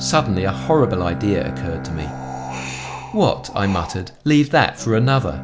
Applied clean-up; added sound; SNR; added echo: none; Wind + Bowed string instrument; 10 dB; none.